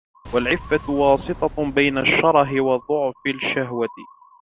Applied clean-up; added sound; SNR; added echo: none; Musical instrument + Boom; 18 dB; none.